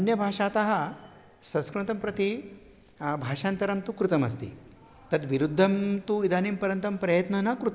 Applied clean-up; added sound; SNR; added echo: none; none; none; none.